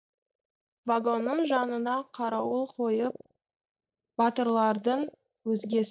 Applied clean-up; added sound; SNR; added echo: neural mask model DeepFilterNet 3.